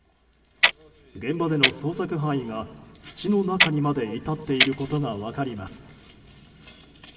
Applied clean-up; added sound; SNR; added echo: none; Clock; -1 dB; reverberation time 1.9 s.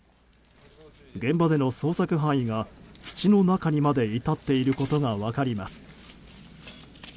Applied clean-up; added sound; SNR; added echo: none; none; none; none.